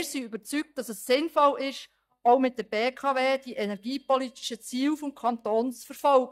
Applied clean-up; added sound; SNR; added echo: neural mask model DeepFilterNet 3.